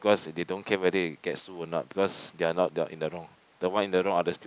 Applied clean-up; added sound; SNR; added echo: none; none; none; none.